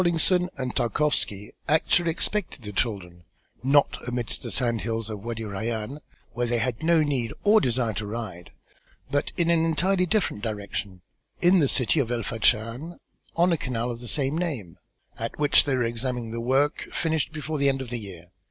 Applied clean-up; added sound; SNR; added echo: none; none; none; none.